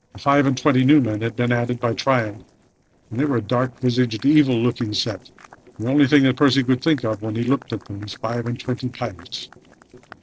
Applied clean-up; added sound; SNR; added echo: neural separator model SepFormer DNS4.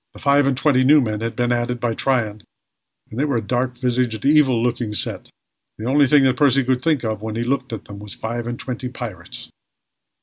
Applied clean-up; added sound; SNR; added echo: none; none; none; none.